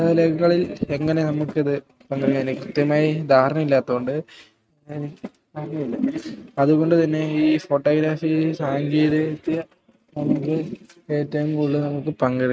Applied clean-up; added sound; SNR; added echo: neural mask model RNNoise.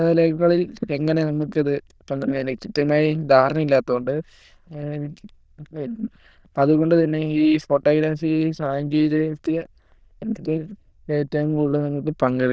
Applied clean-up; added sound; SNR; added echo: neural diffusion model UNIVERSE++.